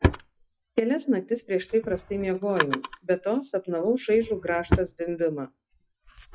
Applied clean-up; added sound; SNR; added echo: classical method log-MMSE.